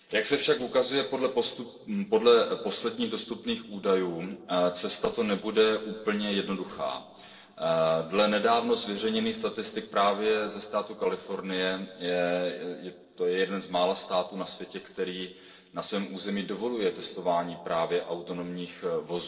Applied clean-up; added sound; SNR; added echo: neural separator model SepFormer DNS4.